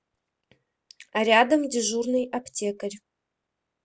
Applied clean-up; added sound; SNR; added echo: none; none; none; none.